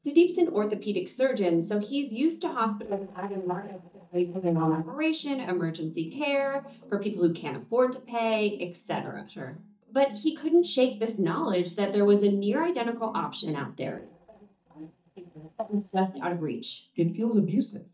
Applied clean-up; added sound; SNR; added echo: neural mask model DeepFilterNet 3.